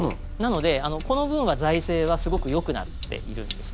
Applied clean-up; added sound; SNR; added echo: none; Sink (filling or washing); 6 dB; none.